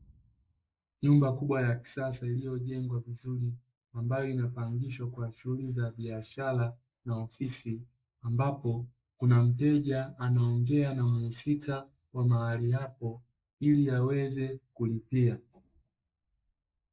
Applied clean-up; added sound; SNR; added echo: neural mask model Resemble Enhance denoiser.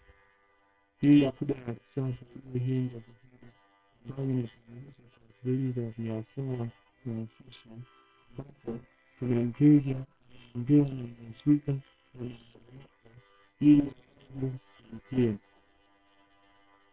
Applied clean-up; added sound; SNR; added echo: neural separator model SepFormer WHAM!.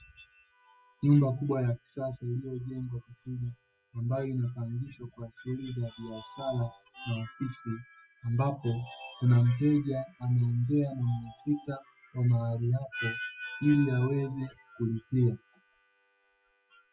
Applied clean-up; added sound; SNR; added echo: classical method spectral subtraction.